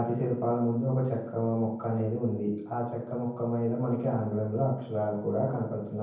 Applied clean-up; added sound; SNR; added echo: none; none; none; reverberation time 0.9 s.